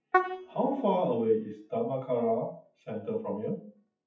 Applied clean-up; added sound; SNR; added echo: classical method WPE with log-MMSE.